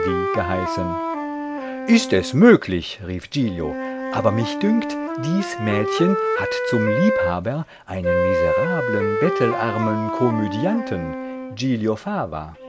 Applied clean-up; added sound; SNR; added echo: none; Wind instrument, woodwind instrument; 3 dB; none.